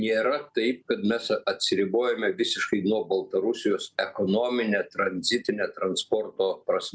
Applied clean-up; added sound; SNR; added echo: none; none; none; none.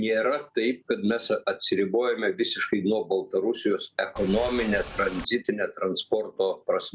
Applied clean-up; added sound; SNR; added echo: none; Boat, Water vehicle; 12 dB; none.